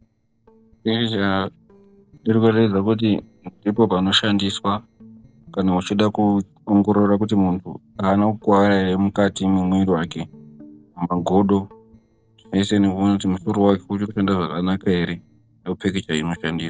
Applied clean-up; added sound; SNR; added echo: neural separator model SepFormer DNS4.